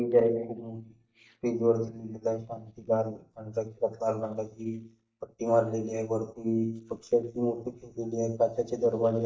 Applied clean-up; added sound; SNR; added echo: neural mask model DeepFilterNet 3.